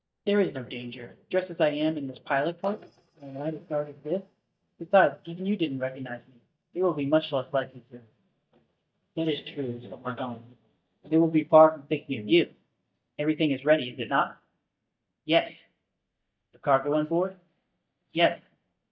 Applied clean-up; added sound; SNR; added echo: neural mask model DeepFilterNet 3.